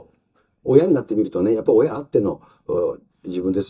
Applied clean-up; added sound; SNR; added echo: neural mask model DeepFilterNet 3.